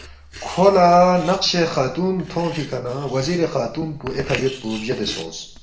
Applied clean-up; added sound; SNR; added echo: none; Writing; 17 dB; reverberation time 0.6 s.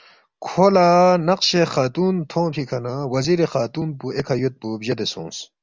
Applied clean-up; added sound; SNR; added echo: none; none; none; none.